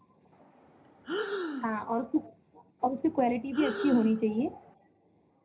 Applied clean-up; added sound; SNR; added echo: none; Breathing; 7 dB; reverberation time 0.4 s.